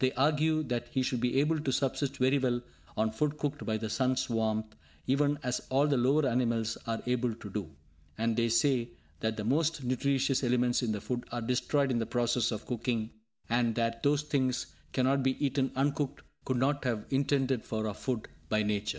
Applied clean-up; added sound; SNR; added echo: none; none; none; none.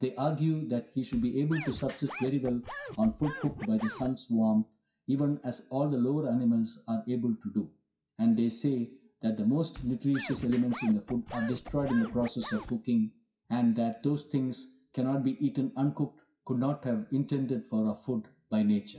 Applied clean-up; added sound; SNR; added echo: classical method WPE with log-MMSE.